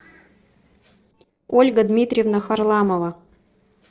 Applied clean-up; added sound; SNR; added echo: neural separator model SepFormer DNS4.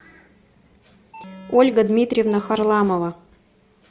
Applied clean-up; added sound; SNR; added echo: none; Alarm; 18 dB; none.